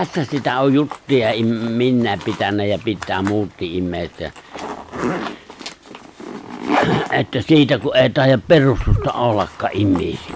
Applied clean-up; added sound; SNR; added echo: none; Zipper (clothing); 11 dB; none.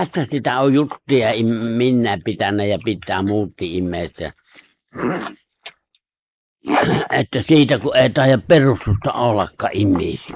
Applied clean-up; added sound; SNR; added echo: neural mask model Resemble Enhance denoiser.